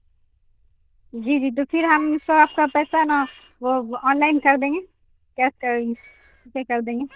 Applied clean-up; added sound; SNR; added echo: neural diffusion model UNIVERSE++.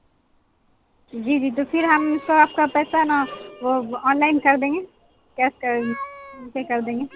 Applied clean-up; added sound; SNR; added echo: none; Meow; 20 dB; none.